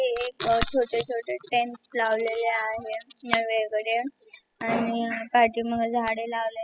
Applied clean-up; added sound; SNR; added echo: classical method spectral subtraction.